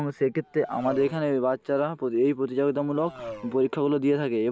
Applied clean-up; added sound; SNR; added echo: none; Race car, auto racing; 18 dB; none.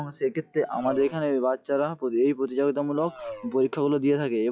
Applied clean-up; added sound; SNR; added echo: classical method log-MMSE.